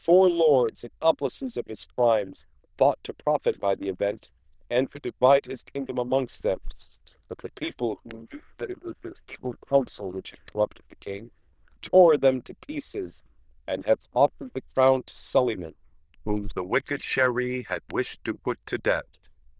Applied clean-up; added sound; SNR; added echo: neural diffusion model UNIVERSE++.